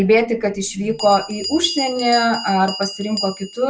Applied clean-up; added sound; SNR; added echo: none; Bell; 11 dB; none.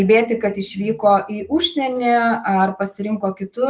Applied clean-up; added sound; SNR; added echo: none; none; none; none.